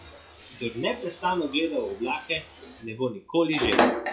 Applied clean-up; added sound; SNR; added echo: classical method log-MMSE.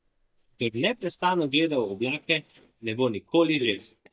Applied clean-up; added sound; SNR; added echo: neural mask model DeepFilterNet 3.